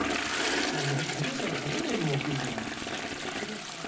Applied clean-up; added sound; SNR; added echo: none; Toilet flush; -3 dB; reverberation time 0.4 s.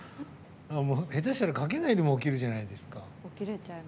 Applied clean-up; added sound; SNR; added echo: none; none; none; none.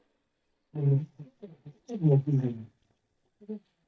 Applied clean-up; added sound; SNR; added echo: neural mask model DeepFilterNet 3.